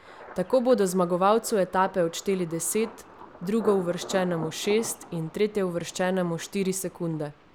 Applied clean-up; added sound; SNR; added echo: none; Thunder; 17 dB; none.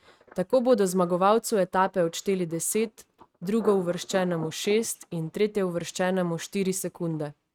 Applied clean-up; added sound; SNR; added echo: neural mask model RNNoise.